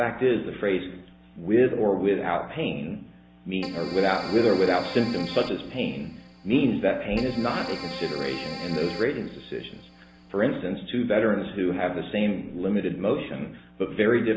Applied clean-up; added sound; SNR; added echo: none; Keyboard (musical); 13 dB; none.